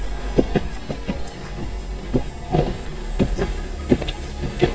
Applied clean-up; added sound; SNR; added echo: neural mask model DeepFilterNet 3.